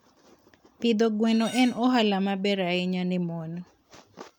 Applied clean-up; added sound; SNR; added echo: none; Cutlery, silverware; 17 dB; none.